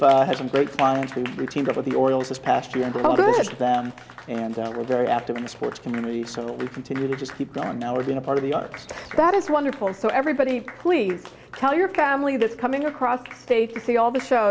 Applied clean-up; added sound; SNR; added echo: none; Applause; 18 dB; none.